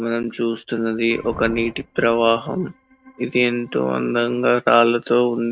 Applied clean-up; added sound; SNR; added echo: neural mask model RNNoise.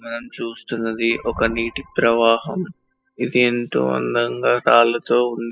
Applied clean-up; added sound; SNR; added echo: classical method spectral subtraction.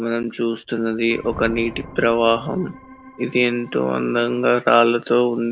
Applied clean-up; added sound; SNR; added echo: none; Organ + Thunder; 20 dB; none.